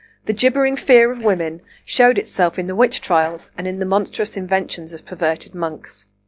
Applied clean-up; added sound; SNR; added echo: neural separator model SepFormer DNS4.